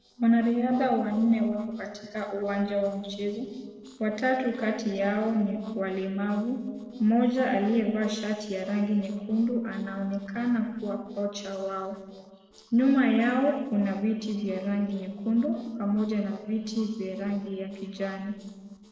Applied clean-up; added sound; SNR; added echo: neural separator model SepFormer DNS4.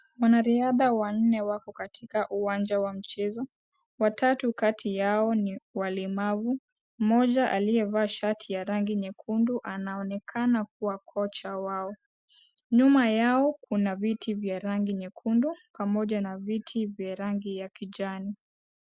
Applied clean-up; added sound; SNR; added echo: none; none; none; none.